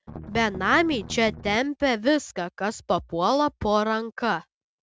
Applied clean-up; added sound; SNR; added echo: none; Strum; 13 dB; none.